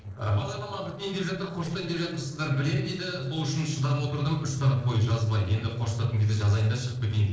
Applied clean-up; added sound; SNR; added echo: neural separator model SepFormer DNS4.